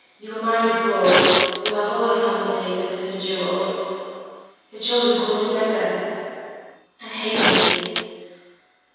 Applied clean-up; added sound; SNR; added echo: none; Tearing; -3 dB; reverberation time 2.2 s.